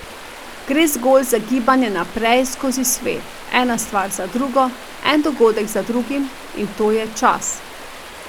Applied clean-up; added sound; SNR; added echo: none; Stream; 16 dB; none.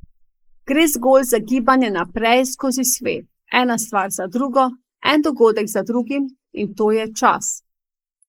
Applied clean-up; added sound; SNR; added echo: neural mask model Resemble Enhance denoiser.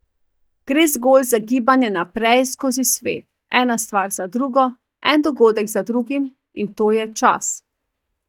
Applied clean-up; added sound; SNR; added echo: neural mask model DeepFilterNet 3.